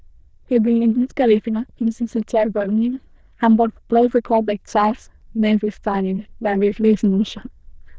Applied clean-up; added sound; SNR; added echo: neural diffusion model UNIVERSE++.